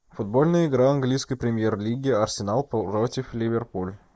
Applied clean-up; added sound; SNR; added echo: neural mask model Resemble Enhance denoiser.